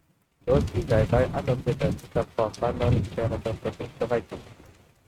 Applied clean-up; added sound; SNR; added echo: neural mask model RNNoise.